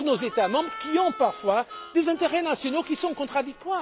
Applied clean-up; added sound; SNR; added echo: none; Harmonica; 15 dB; none.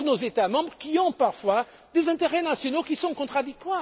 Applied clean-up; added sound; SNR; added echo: none; none; none; none.